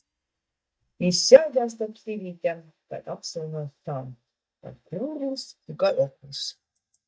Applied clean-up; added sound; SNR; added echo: neural mask model DeepFilterNet 3.